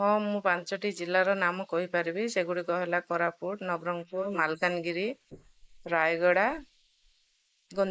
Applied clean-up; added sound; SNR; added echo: neural mask model Resemble Enhance denoiser.